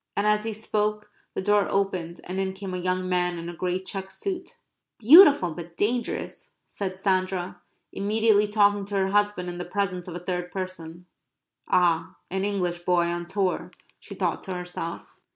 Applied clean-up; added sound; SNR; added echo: none; none; none; none.